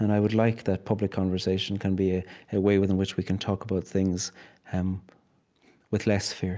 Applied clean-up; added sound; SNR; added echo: none; none; none; none.